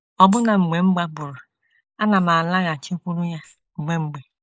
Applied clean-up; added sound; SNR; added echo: neural mask model Resemble Enhance denoiser.